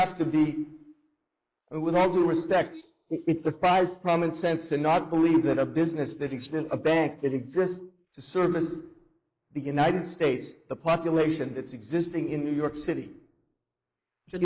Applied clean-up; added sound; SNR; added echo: neural mask model Resemble Enhance denoiser.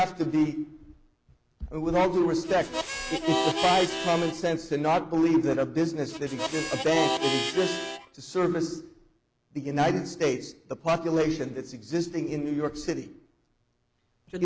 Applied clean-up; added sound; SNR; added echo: none; Harmonica; 3 dB; none.